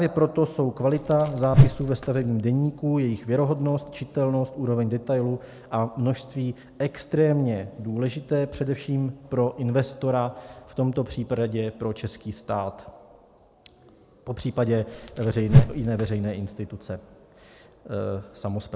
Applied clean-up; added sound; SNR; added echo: none; Whoosh, swoosh, swish; -4 dB; none.